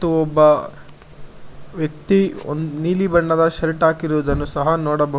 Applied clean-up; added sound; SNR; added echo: none; none; none; none.